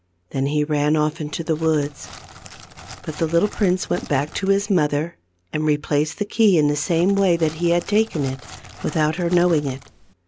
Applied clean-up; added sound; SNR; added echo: none; Crackle; 19 dB; none.